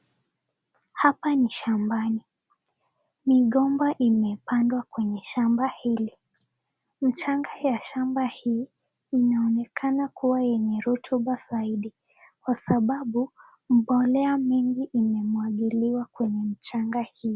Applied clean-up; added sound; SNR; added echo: none; none; none; none.